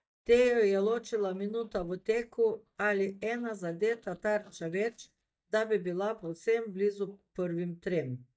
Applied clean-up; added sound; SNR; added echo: neural mask model DeepFilterNet 3.